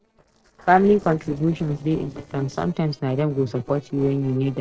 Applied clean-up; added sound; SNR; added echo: neural separator model SepFormer DNS4.